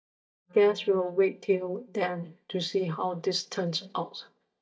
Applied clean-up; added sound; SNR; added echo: neural mask model DeepFilterNet 3.